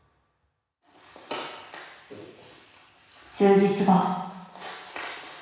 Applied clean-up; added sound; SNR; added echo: none; none; none; reverberation time 1.1 s.